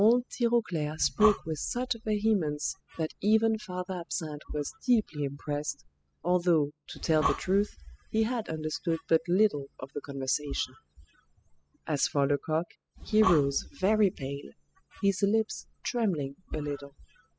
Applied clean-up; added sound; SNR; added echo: classical method spectral subtraction.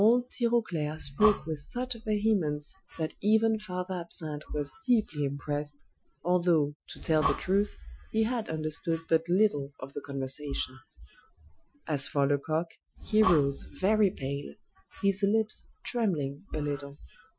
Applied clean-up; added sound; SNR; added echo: classical method Wiener filter.